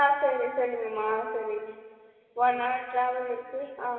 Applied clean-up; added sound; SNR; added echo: none; none; none; reverberation time 2.1 s.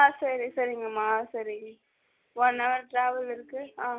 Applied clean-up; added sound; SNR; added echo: none; none; none; none.